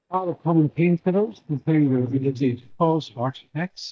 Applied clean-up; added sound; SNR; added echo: neural mask model DeepFilterNet 3.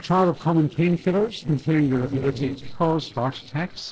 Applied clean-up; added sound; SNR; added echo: neural separator model SepFormer DNS4.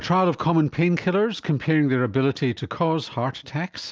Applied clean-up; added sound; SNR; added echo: none; none; none; none.